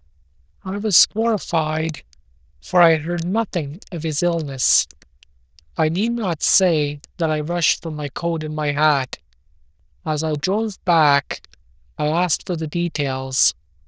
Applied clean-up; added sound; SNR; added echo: neural diffusion model UNIVERSE++.